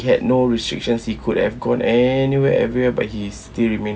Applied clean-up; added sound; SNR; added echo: none; none; none; none.